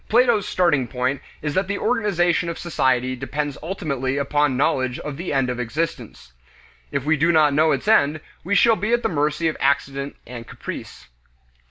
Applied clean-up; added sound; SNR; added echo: none; none; none; none.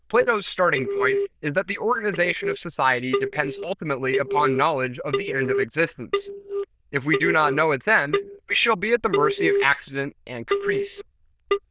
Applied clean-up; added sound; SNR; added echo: neural diffusion model UNIVERSE++.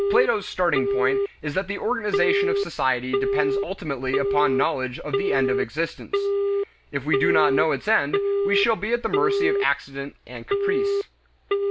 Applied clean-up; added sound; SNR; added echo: none; Telephone; -1 dB; none.